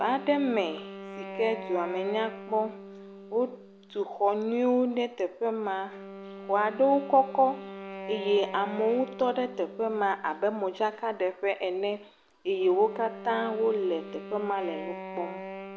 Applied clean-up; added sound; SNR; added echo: none; Wind instrument, woodwind instrument; 14 dB; none.